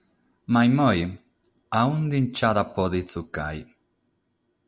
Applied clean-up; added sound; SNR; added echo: none; none; none; none.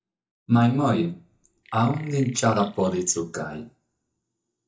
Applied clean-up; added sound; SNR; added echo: neural mask model DeepFilterNet 3.